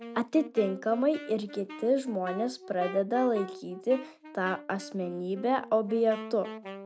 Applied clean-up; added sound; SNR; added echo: none; Wind instrument, woodwind instrument; 14 dB; none.